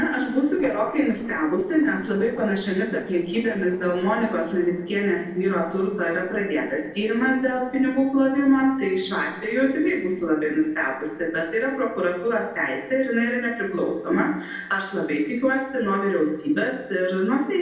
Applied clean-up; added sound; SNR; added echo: neural separator model SepFormer DNS4.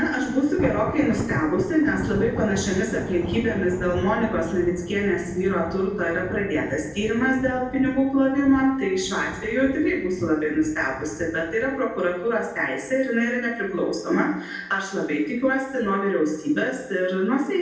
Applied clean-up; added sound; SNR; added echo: none; Thunder; 12 dB; reverberation time 0.9 s.